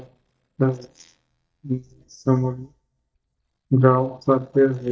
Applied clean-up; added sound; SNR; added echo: neural mask model DeepFilterNet 3.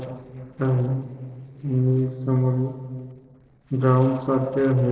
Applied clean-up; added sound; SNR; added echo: neural separator model SepFormer DNS4.